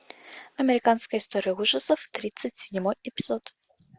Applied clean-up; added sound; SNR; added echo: none; none; none; none.